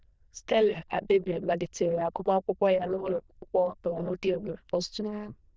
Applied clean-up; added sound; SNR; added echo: neural diffusion model UNIVERSE++.